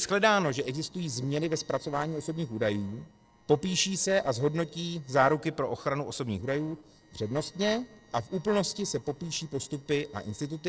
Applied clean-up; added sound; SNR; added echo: neural separator model SepFormer DNS4.